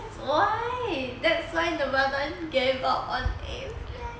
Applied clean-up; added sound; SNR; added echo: none; none; none; none.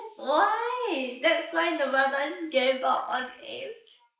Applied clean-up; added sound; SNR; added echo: neural mask model Resemble Enhance denoiser.